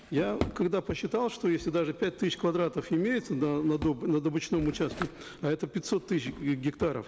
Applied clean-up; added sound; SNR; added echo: none; Drawer open or close; 14 dB; none.